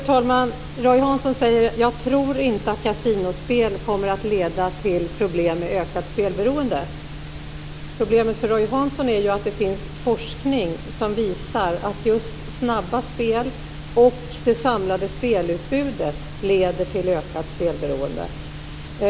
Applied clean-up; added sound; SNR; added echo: none; none; none; none.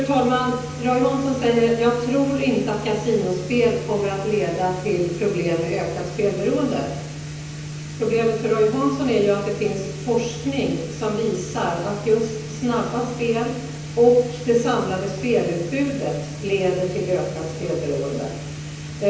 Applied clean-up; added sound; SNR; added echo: none; none; none; reverberation time 0.9 s.